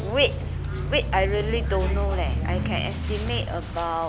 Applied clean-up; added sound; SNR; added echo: none; Bus; -1 dB; none.